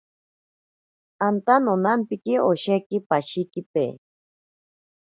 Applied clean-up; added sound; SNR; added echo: none; none; none; none.